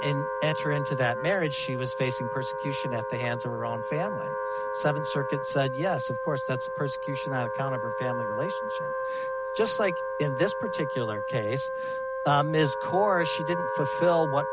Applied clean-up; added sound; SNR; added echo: none; Wind instrument, woodwind instrument; 2 dB; none.